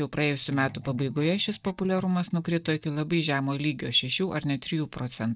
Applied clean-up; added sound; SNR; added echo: neural mask model DeepFilterNet 3.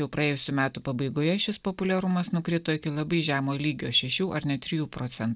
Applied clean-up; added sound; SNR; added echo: none; none; none; none.